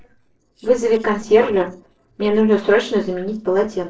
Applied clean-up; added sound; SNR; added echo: neural separator model SepFormer DNS4.